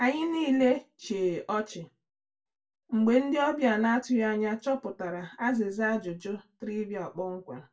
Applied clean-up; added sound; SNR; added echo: none; none; none; reverberation time 0.2 s.